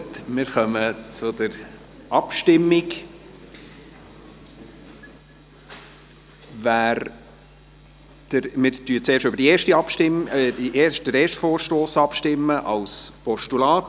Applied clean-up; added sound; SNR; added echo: none; none; none; none.